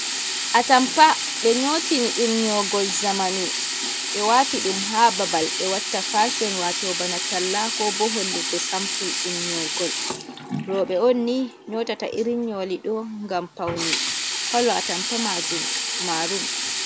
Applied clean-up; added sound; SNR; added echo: none; Sink (filling or washing); 3 dB; none.